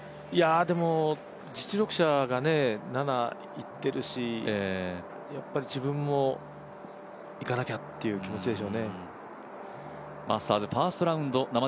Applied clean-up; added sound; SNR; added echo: none; Telephone + Wind instrument, woodwind instrument; 18 dB; none.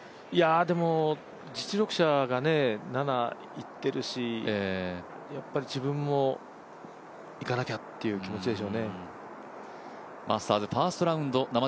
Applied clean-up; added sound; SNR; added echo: none; none; none; none.